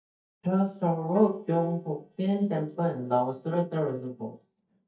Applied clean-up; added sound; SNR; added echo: neural mask model DeepFilterNet 3.